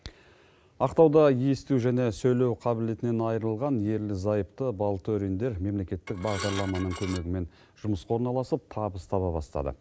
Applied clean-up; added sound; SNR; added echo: none; Dishes, pots, and pans / Glass; 12 dB; none.